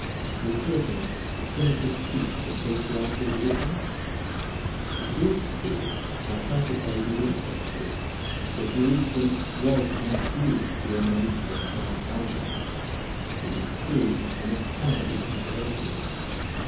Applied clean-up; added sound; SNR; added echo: none; Chirp, tweet; 1 dB; reverberation time 0.7 s.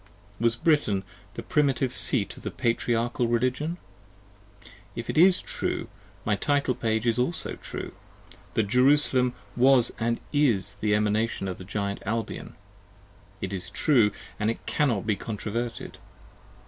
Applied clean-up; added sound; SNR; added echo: none; none; none; none.